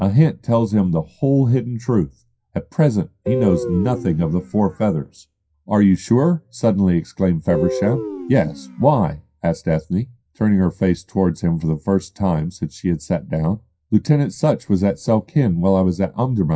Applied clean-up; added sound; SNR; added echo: classical method WPE with log-MMSE.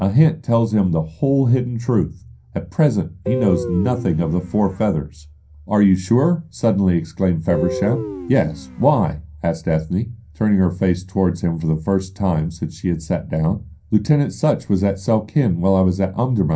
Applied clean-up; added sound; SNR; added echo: none; Guitar; 9 dB; reverberation time 0.3 s.